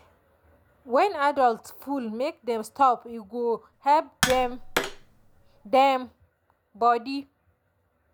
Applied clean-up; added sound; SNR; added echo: none; Tap; 6 dB; none.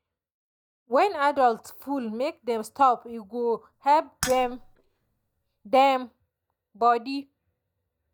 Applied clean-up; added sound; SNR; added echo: neural mask model DeepFilterNet 3.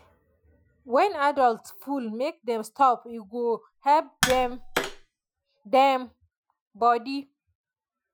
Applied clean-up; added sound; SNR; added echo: classical method Wiener filter.